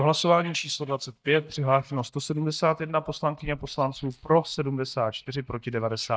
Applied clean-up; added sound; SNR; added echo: neural mask model DeepFilterNet 3.